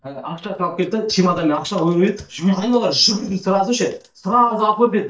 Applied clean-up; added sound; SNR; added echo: neural mask model DeepFilterNet 3.